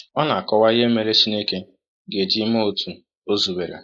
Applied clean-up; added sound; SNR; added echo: neural mask model Resemble Enhance denoiser.